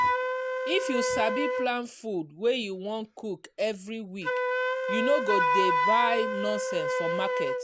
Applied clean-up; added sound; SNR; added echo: none; Wind instrument, woodwind instrument; -2 dB; none.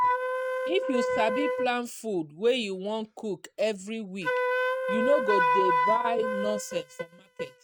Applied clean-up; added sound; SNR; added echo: neural mask model RNNoise.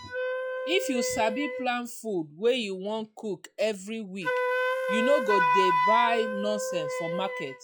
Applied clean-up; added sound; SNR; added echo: classical method log-MMSE.